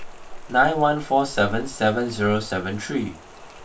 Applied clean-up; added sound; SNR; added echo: none; Rain; 13 dB; reverberation time 0.2 s.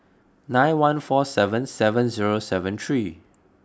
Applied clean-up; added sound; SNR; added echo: none; none; none; none.